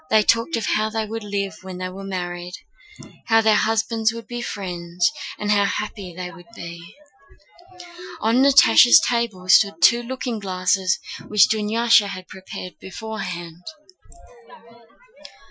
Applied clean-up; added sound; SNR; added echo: classical method Wiener filter.